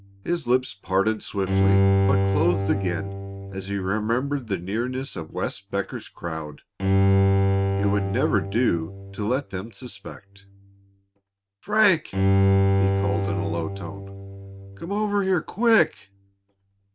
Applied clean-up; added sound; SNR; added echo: neural mask model RNNoise.